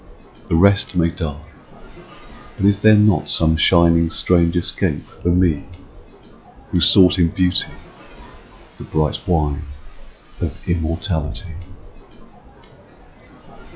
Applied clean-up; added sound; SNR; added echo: classical method log-MMSE.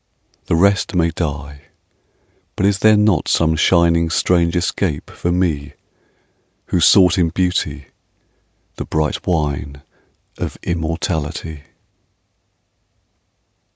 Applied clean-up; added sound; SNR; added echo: none; none; none; none.